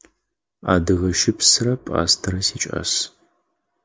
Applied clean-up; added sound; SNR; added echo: none; none; none; none.